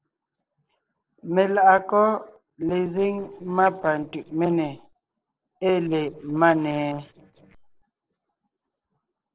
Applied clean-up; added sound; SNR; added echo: neural separator model SepFormer DNS4.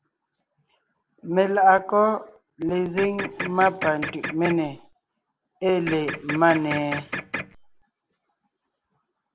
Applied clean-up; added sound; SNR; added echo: none; Printer; 8 dB; none.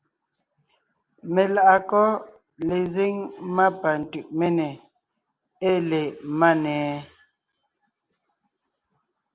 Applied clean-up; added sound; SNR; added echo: none; none; none; none.